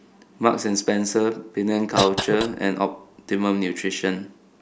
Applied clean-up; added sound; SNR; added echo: none; Cough; 7 dB; none.